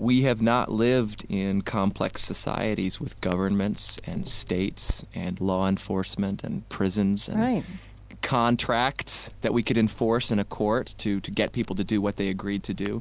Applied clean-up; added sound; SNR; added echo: none; Crackle; 16 dB; none.